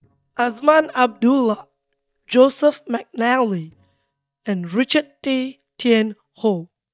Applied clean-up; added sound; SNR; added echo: neural mask model DeepFilterNet 3.